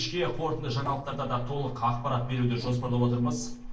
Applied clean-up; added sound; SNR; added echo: neural separator model SepFormer DNS4.